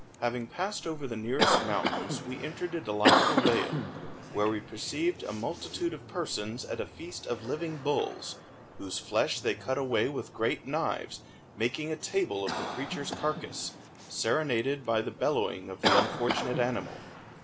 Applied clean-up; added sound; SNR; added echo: none; Cough; 2 dB; none.